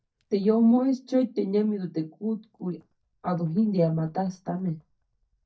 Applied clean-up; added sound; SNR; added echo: neural mask model DeepFilterNet 3.